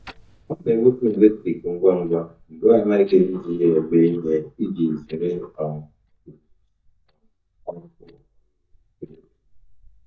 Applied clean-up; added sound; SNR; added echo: neural mask model DeepFilterNet 3.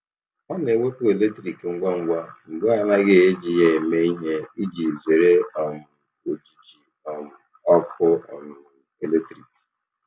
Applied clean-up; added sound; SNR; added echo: none; none; none; none.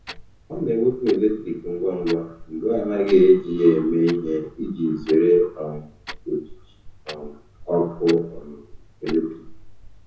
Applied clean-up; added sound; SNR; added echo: none; Clock; 18 dB; reverberation time 0.6 s.